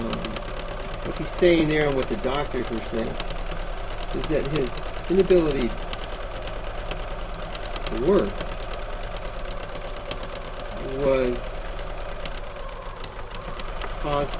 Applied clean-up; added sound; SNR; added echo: none; Engine / Mechanisms; 2 dB; reverberation time 2.3 s.